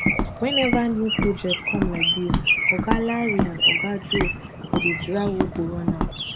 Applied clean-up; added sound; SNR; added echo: none; Bird + Walk, footsteps; -2 dB; none.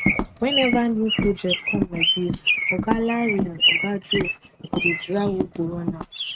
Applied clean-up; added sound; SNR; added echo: neural mask model RNNoise.